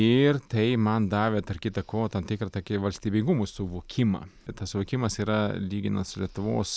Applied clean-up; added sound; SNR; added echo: none; none; none; none.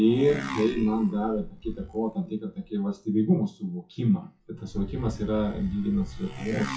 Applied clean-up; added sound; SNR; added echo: classical method WPE with log-MMSE.